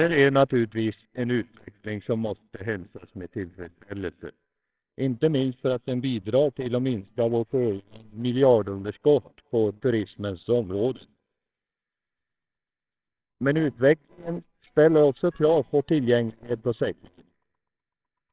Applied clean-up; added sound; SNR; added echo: neural separator model SepFormer WHAMR!.